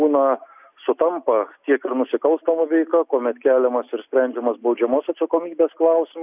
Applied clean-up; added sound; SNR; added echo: none; none; none; none.